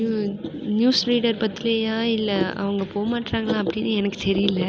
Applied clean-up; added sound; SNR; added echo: none; none; none; none.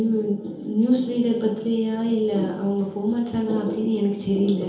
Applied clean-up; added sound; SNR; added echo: none; none; none; reverberation time 0.8 s.